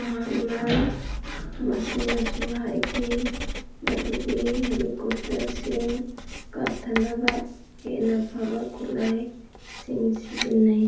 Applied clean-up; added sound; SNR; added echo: none; Writing; 7 dB; reverberation time 0.7 s.